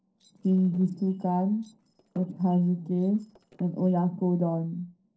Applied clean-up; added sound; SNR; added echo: neural separator model SepFormer DNS4.